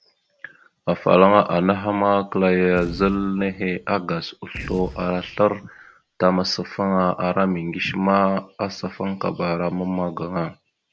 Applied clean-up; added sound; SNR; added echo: none; Boom; 17 dB; none.